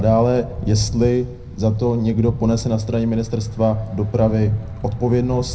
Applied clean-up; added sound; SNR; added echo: none; Thunder / Bicycle; 11 dB; reverberation time 0.4 s.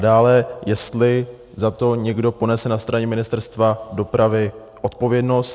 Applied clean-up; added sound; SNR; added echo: none; none; none; none.